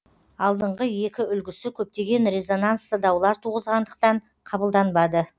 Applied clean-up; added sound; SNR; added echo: none; none; none; none.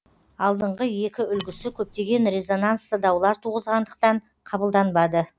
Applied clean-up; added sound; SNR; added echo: none; Wood; 19 dB; none.